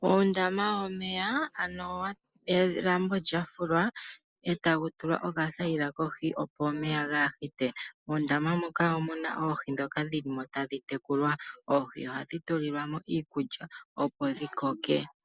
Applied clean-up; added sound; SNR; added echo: none; none; none; none.